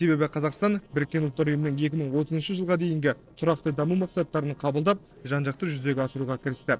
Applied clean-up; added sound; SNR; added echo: neural separator model SepFormer DNS4.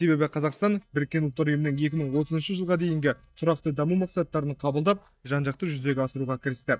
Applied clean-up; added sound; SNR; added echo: neural mask model DeepFilterNet 3.